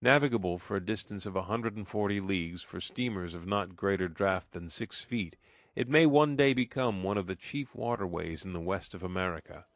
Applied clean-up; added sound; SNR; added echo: none; none; none; none.